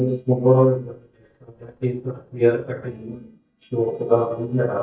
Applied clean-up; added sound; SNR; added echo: neural mask model DeepFilterNet 3.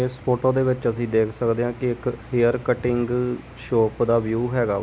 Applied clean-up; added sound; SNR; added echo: none; none; none; none.